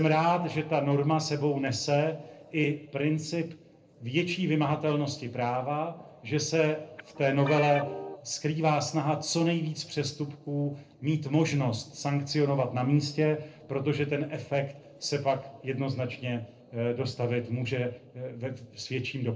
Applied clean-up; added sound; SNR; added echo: neural separator model SepFormer DNS4.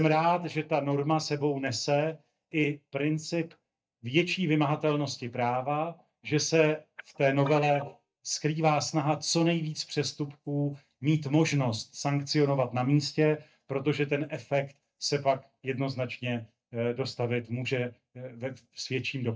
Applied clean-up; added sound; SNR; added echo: neural mask model DeepFilterNet 3.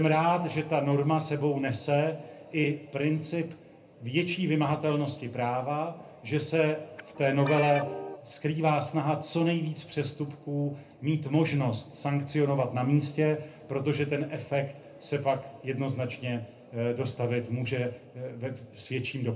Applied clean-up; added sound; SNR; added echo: none; Guitar; 9 dB; reverberation time 0.3 s.